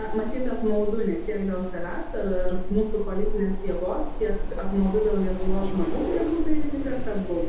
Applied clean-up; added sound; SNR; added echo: none; Wind; -2 dB; reverberation time 0.8 s.